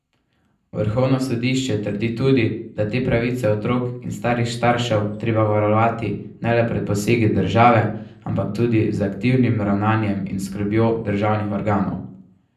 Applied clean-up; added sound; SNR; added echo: none; none; none; reverberation time 0.6 s.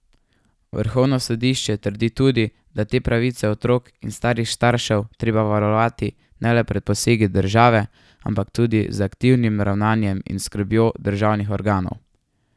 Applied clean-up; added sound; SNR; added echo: none; none; none; none.